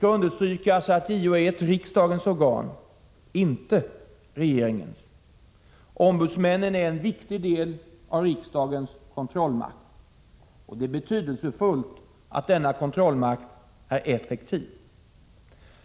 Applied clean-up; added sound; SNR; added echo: none; none; none; none.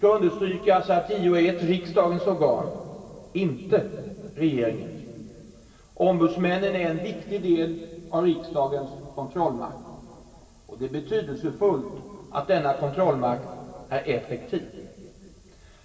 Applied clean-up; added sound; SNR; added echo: none; none; none; reverberation time 2.3 s.